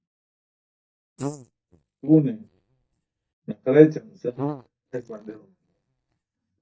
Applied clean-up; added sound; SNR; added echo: neural mask model DeepFilterNet 3.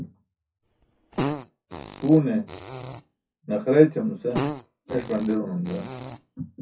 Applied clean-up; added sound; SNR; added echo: classical method WPE with log-MMSE.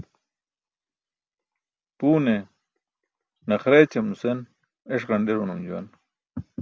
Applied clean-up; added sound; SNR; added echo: none; none; none; none.